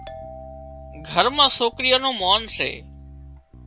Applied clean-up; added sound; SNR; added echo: none; Bass guitar + Doorbell; 17 dB; none.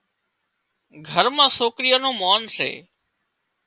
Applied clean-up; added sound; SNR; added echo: none; none; none; none.